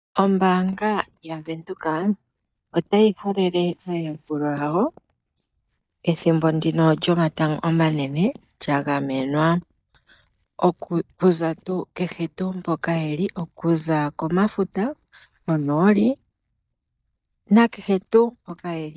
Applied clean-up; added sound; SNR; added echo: neural mask model DeepFilterNet 3.